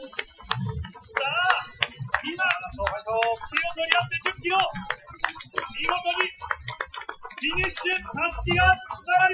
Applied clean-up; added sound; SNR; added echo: classical method Wiener filter.